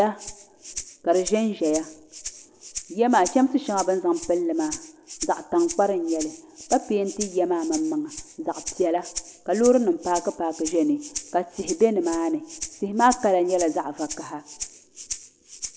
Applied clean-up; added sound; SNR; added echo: none; Rattle (instrument); 13 dB; none.